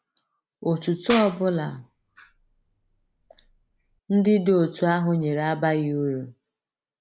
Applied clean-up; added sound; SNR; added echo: none; Clapping; 14 dB; none.